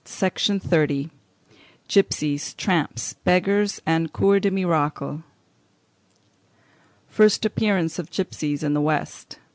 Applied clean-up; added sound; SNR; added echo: none; none; none; none.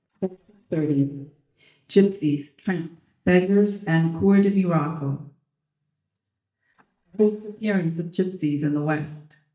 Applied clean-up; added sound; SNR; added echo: neural mask model DeepFilterNet 3.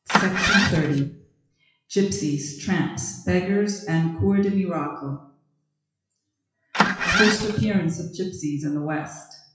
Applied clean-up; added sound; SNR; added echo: classical method WPE with log-MMSE.